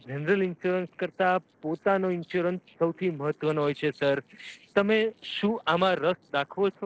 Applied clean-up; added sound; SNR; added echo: neural separator model SepFormer DNS4.